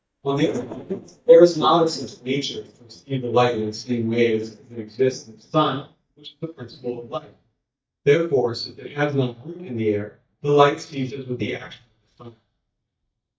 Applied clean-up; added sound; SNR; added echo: neural mask model DeepFilterNet 3.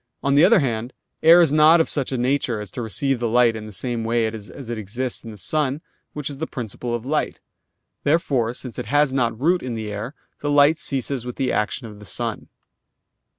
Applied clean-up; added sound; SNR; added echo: none; none; none; none.